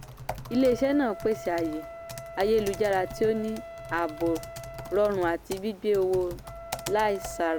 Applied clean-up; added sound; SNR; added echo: none; Typing + Wind instrument, woodwind instrument; 12 dB; none.